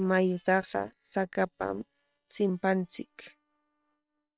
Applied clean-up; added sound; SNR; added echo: neural separator model SepFormer WHAM!.